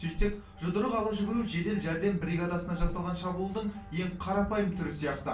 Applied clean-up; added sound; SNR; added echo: none; Bird; 9 dB; reverberation time 0.3 s.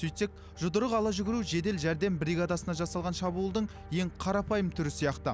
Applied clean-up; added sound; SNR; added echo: none; none; none; none.